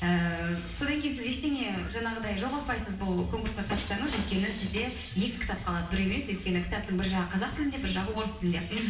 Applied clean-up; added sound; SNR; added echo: none; Shatter; 19 dB; reverberation time 1.1 s.